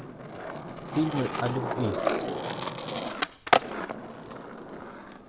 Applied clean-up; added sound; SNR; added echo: none; Skateboard; -4 dB; none.